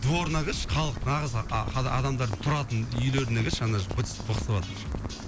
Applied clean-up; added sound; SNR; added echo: none; Rain; 8 dB; none.